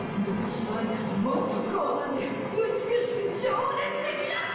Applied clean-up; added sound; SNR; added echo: none; Water; 15 dB; reverberation time 0.3 s.